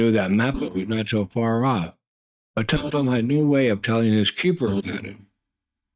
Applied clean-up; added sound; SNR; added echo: neural mask model DeepFilterNet 3.